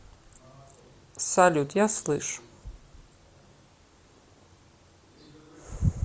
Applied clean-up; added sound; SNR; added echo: none; none; none; none.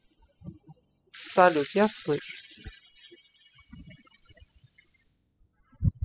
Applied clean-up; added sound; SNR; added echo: classical method spectral subtraction.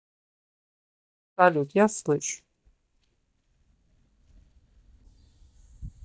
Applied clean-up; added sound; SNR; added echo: neural mask model DeepFilterNet 3.